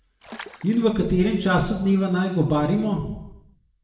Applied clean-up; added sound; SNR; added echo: none; Water / Splash, splatter; 19 dB; reverberation time 0.8 s.